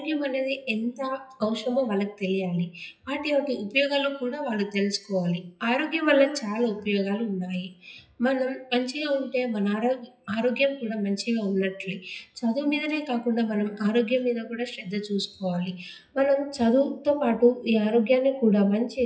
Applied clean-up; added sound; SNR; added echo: classical method WPE with log-MMSE.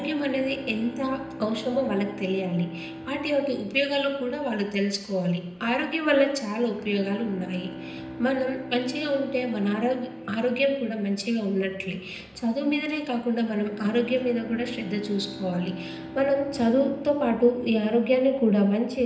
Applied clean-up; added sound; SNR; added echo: none; Bowed string instrument; 15 dB; reverberation time 0.9 s.